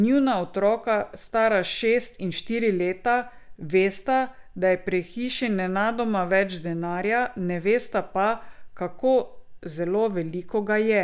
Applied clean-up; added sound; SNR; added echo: none; none; none; none.